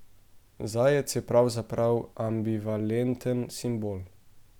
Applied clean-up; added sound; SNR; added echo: none; none; none; none.